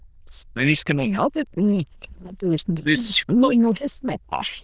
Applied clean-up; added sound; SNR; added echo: neural diffusion model UNIVERSE++.